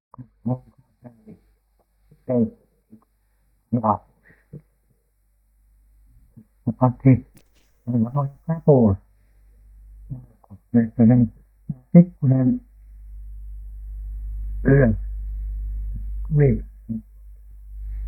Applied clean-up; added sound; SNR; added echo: neural mask model DeepFilterNet 3.